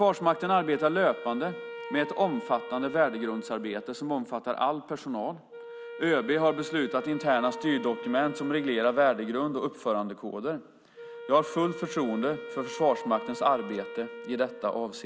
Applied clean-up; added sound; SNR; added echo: none; Wind instrument, woodwind instrument; 13 dB; none.